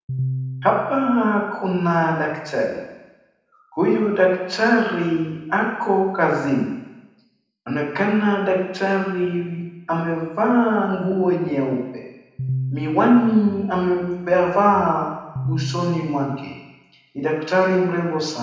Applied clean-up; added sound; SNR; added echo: none; Piano; 9 dB; reverberation time 1.0 s.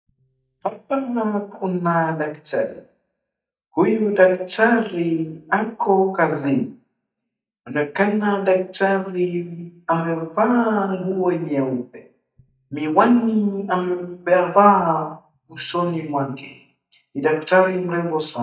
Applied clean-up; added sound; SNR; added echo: neural mask model DeepFilterNet 3.